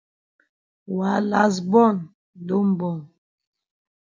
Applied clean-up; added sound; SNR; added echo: none; none; none; none.